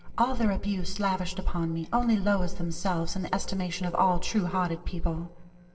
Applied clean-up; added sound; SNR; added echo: neural separator model SepFormer DNS4.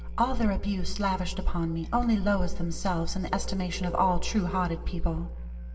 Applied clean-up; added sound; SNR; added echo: none; Musical instrument; 10 dB; reverberation time 0.8 s.